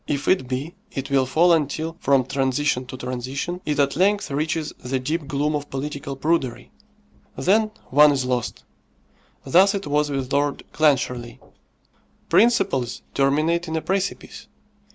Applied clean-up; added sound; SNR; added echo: none; none; none; none.